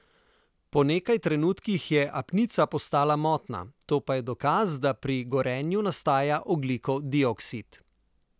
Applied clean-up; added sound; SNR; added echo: none; none; none; none.